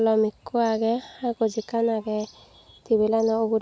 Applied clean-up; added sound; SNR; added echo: none; none; none; none.